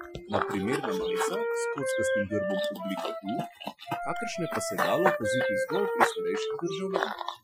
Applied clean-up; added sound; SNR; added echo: classical method Wiener filter.